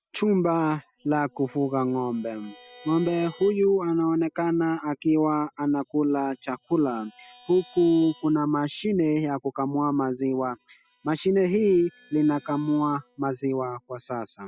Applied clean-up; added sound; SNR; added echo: classical method spectral subtraction.